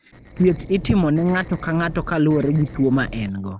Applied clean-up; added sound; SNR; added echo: neural separator model SepFormer DNS4.